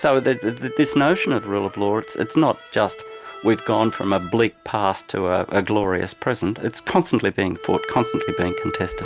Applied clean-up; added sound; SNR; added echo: none; none; none; none.